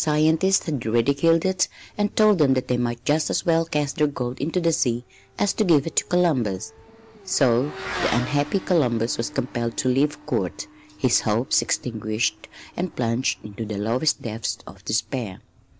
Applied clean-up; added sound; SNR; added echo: none; Motorcycle / Accelerating, revving, vroom; 18 dB; none.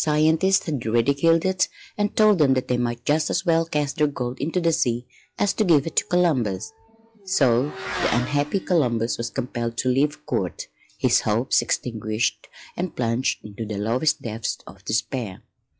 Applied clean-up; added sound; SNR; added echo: classical method log-MMSE.